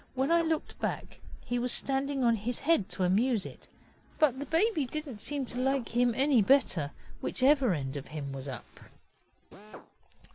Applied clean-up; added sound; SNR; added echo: none; Chewing, mastication + Drill; 16 dB; none.